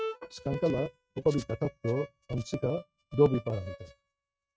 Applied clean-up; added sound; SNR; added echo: neural mask model RNNoise.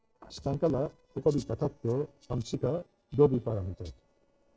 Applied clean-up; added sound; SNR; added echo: neural separator model SepFormer DNS4.